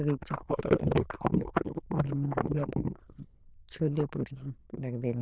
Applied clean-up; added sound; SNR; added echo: neural diffusion model UNIVERSE++.